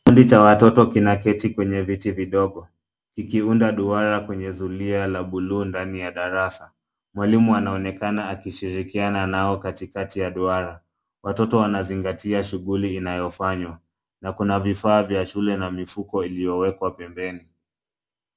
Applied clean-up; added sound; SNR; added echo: none; none; none; none.